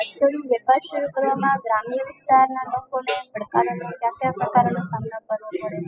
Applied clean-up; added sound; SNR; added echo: classical method spectral subtraction.